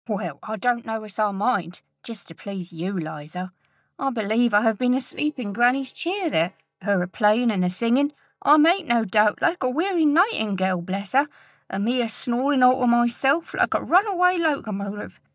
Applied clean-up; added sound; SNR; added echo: neural mask model DeepFilterNet 3.